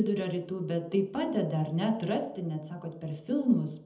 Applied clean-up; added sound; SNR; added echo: none; none; none; reverberation time 0.8 s.